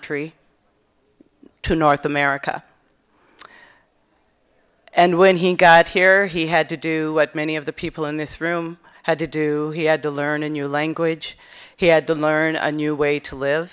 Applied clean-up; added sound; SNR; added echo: none; none; none; none.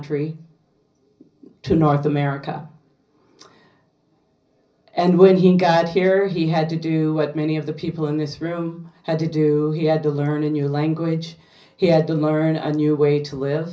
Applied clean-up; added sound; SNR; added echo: none; none; none; reverberation time 0.5 s.